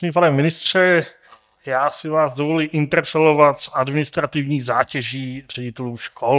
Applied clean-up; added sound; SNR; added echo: neural mask model DeepFilterNet 3.